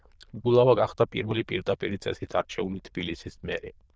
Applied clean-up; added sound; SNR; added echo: neural diffusion model UNIVERSE++.